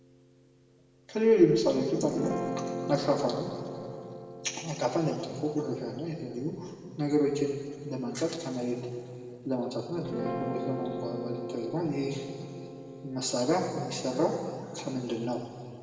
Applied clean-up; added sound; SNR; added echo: none; Guitar; 10 dB; reverberation time 2.3 s.